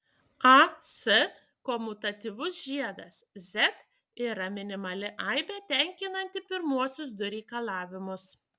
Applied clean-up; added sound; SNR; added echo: none; none; none; none.